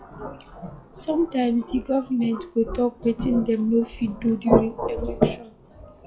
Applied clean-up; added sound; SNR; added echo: classical method log-MMSE.